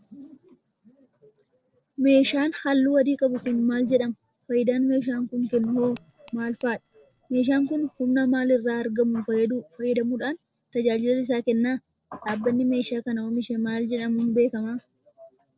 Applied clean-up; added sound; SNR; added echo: neural separator model SepFormer DNS4.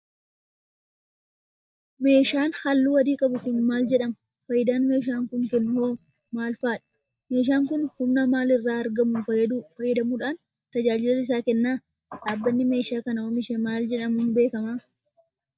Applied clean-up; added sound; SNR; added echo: neural mask model DeepFilterNet 3.